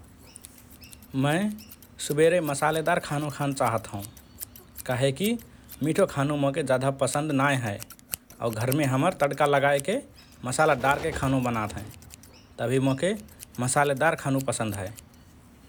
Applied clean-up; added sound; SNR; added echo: none; Scissors + Bird; 18 dB; none.